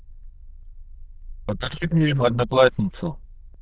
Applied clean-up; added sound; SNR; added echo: neural diffusion model UNIVERSE++.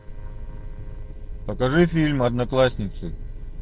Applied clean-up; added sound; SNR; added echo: neural separator model SepFormer DNS4.